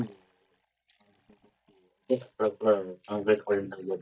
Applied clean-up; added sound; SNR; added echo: neural mask model DeepFilterNet 3.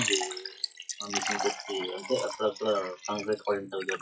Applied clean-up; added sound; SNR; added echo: classical method WPE with log-MMSE.